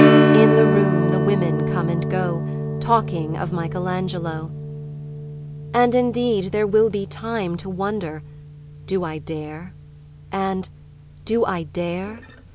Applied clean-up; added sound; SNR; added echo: none; Strum; -1 dB; none.